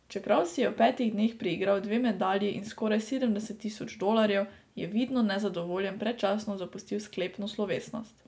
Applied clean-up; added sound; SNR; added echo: none; none; none; none.